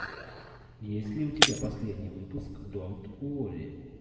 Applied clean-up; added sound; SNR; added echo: none; Shatter; -2 dB; reverberation time 1.5 s.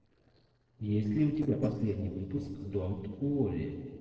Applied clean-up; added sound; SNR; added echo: neural separator model SepFormer DNS4.